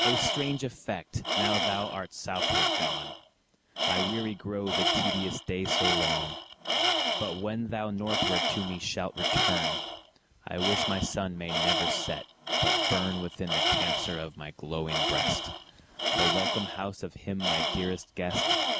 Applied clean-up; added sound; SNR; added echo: none; Tools; -4 dB; none.